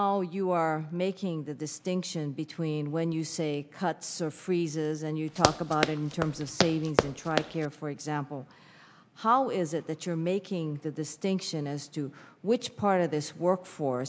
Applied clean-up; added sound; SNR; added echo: none; Run; 0 dB; none.